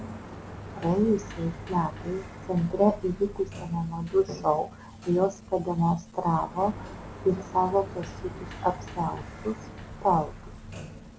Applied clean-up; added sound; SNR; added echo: none; Sliding door; 13 dB; none.